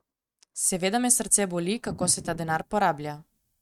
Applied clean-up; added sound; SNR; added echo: neural mask model RNNoise.